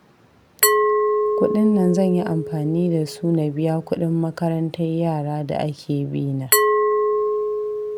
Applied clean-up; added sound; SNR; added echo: none; Glass; 1 dB; none.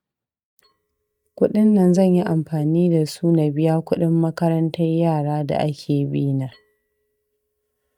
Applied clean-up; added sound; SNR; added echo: neural mask model DeepFilterNet 3.